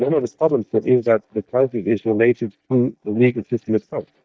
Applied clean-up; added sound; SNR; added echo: neural mask model DeepFilterNet 3.